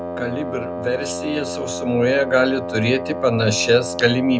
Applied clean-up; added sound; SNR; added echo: none; Wind instrument, woodwind instrument; 7 dB; none.